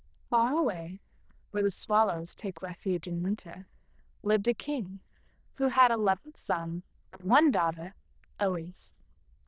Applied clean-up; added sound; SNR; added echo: neural diffusion model UNIVERSE++.